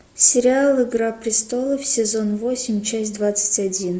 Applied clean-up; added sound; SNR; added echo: none; none; none; none.